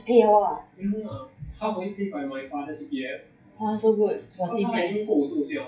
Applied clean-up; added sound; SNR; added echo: classical method WPE with log-MMSE.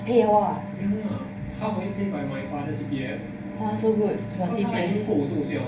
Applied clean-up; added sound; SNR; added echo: none; Wind instrument, woodwind instrument; 12 dB; reverberation time 0.3 s.